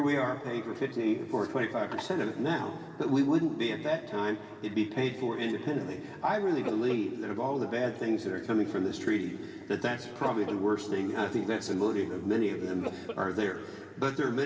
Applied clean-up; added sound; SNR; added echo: none; Cough; 15 dB; reverberation time 2.6 s.